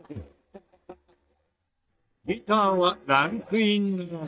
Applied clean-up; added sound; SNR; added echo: neural mask model DeepFilterNet 3.